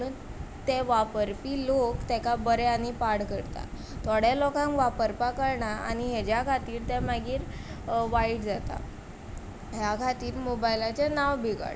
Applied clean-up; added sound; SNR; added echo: none; none; none; none.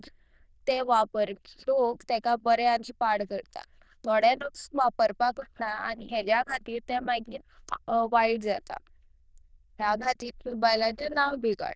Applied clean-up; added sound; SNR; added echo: neural diffusion model UNIVERSE++.